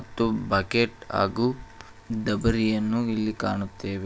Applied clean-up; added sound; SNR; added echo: none; none; none; none.